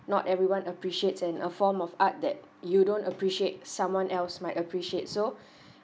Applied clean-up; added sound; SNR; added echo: none; none; none; none.